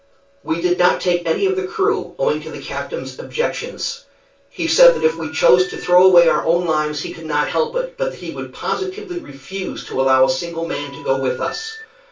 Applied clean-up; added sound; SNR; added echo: none; Telephone; 17 dB; reverberation time 0.2 s.